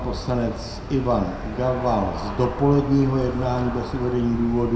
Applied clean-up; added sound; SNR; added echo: none; Aircraft; 9 dB; reverberation time 0.6 s.